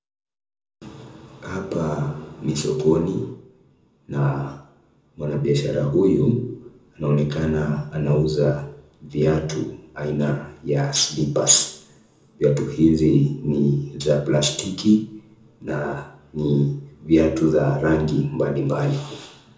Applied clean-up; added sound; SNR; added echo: none; none; none; reverberation time 0.6 s.